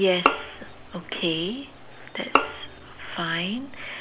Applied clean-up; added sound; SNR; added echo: none; Bowed string instrument; 0 dB; none.